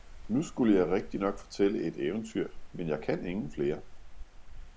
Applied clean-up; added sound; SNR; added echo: none; Wind; 12 dB; none.